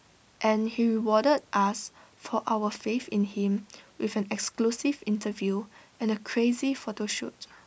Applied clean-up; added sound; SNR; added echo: none; none; none; none.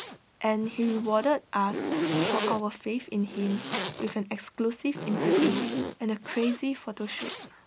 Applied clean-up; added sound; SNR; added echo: none; Zipper (clothing); 2 dB; none.